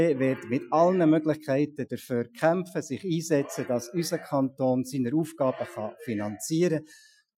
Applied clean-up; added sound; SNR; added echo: classical method Wiener filter.